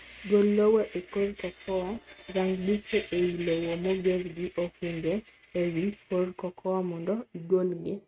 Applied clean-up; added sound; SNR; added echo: neural mask model RNNoise.